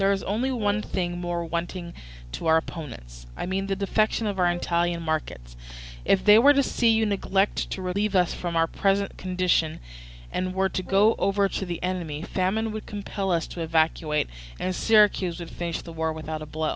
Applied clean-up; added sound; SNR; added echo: none; Brass instrument; 20 dB; none.